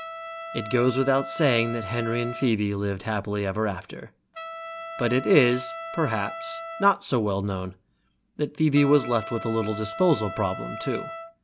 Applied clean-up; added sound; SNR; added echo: none; Trumpet; 12 dB; none.